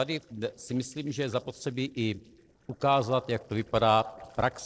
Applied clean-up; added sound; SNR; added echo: neural separator model SepFormer DNS4.